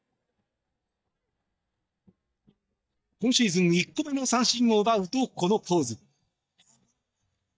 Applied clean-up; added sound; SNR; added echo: neural mask model DeepFilterNet 3.